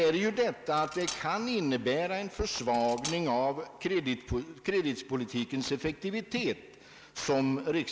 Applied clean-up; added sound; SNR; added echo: none; Cutlery, silverware; 14 dB; none.